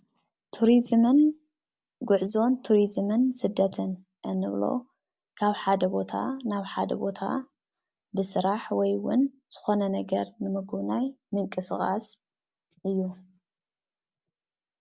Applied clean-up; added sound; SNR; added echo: none; none; none; none.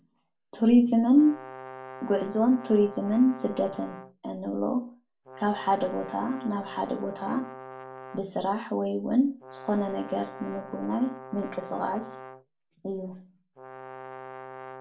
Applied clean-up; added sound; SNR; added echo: none; Brass instrument; 16 dB; reverberation time 0.3 s.